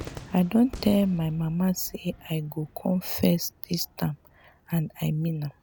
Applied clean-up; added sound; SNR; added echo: none; Cheering / Fireworks; 20 dB; none.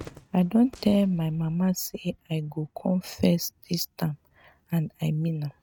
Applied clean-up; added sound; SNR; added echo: neural mask model RNNoise.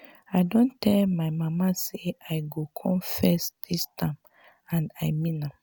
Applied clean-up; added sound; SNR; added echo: none; none; none; none.